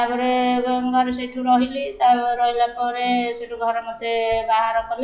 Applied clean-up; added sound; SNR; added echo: classical method log-MMSE.